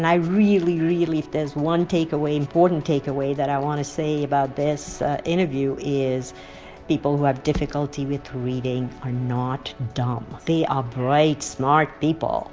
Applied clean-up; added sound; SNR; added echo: none; none; none; none.